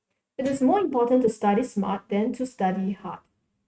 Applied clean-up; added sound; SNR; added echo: neural mask model RNNoise.